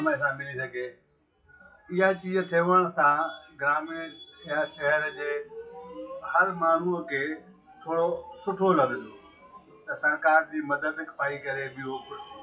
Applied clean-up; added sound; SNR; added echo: classical method WPE with log-MMSE.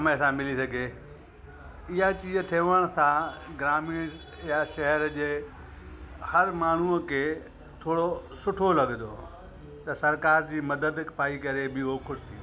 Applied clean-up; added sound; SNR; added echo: none; none; none; none.